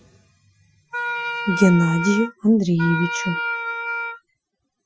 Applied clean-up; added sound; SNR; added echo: classical method Wiener filter.